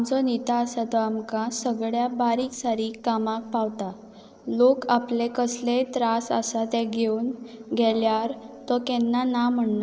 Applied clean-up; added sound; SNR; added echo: neural separator model SepFormer DNS4.